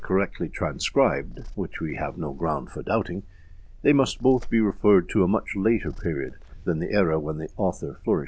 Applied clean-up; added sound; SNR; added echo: none; Purr; 14 dB; none.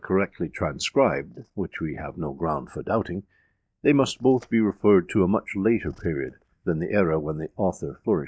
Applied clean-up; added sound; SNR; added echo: neural mask model DeepFilterNet 3.